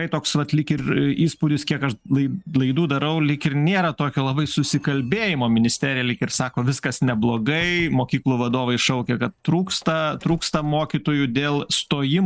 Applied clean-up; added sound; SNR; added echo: neural mask model RNNoise.